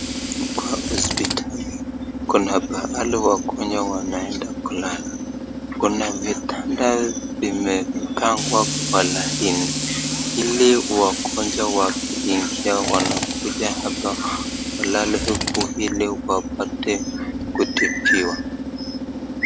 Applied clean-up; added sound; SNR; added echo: none; Tools; 3 dB; none.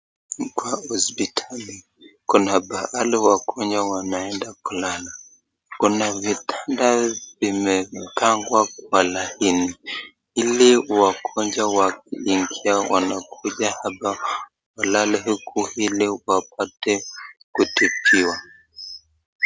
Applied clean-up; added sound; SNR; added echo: none; none; none; none.